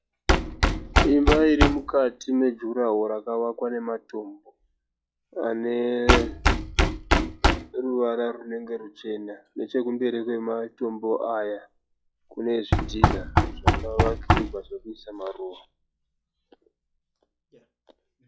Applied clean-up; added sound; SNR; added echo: classical method log-MMSE.